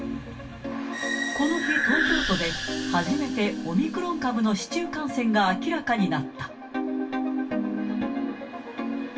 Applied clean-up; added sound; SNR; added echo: none; none; none; reverberation time 0.2 s.